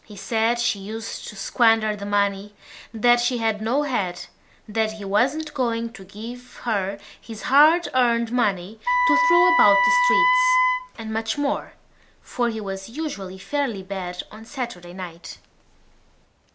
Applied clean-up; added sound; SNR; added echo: none; Wind instrument, woodwind instrument; -5 dB; none.